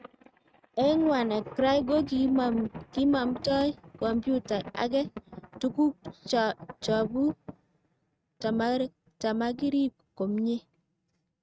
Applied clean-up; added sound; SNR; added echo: neural mask model RNNoise.